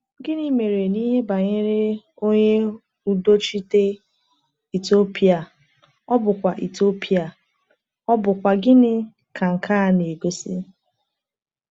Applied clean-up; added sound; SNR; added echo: none; none; none; none.